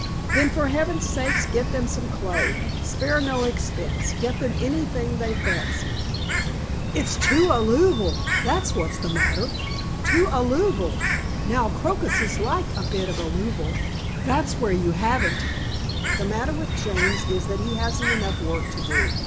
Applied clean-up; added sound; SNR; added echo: none; Bird; -1 dB; none.